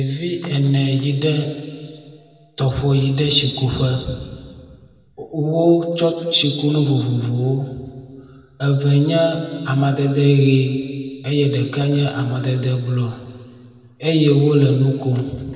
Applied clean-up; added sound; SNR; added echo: none; none; none; reverberation time 2.1 s.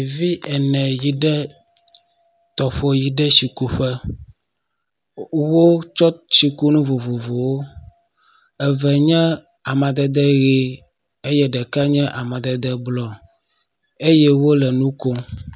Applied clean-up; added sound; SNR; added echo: none; none; none; none.